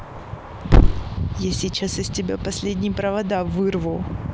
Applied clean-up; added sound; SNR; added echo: none; Thump, thud; -2 dB; none.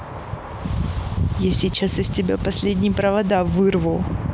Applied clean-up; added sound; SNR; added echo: none; none; none; none.